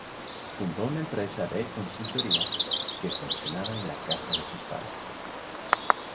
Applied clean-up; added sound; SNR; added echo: none; Bird vocalization, bird call, bird song; -3 dB; reverberation time 1.2 s.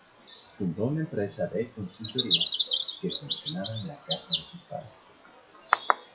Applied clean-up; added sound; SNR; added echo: classical method WPE with log-MMSE.